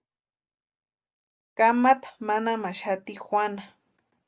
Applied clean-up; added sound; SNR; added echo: none; none; none; none.